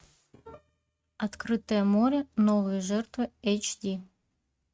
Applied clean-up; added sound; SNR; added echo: neural mask model RNNoise.